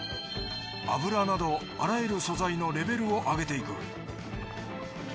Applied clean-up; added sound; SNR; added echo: none; Water / Splash, splatter; 18 dB; none.